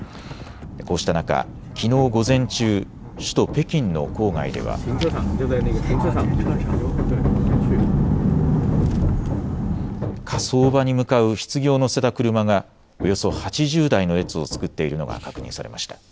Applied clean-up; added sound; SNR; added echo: none; Hammer; 13 dB; none.